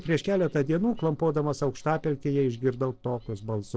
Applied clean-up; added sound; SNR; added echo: neural separator model SepFormer DNS4.